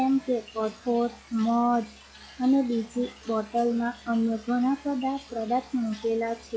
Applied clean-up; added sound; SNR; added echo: classical method log-MMSE.